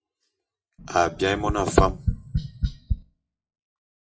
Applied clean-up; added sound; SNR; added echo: classical method WPE with log-MMSE.